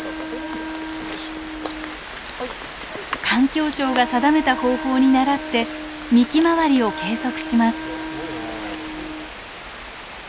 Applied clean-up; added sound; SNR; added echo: none; Wind instrument, woodwind instrument; 11 dB; none.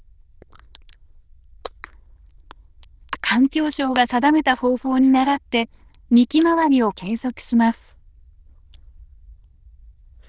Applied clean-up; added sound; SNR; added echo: neural diffusion model UNIVERSE++.